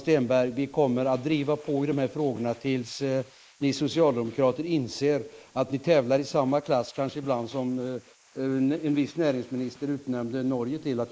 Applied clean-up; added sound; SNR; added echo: neural mask model Resemble Enhance denoiser.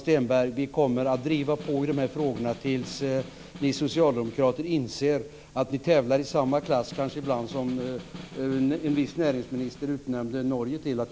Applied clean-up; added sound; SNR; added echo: none; Snare drum; 19 dB; none.